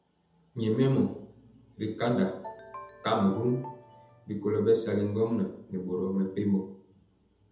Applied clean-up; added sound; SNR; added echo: none; Ringtone; 16 dB; reverberation time 0.7 s.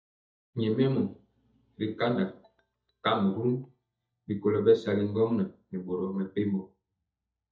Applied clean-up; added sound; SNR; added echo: neural mask model DeepFilterNet 3.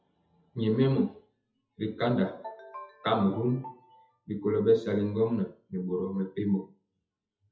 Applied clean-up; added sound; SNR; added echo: classical method WPE with log-MMSE.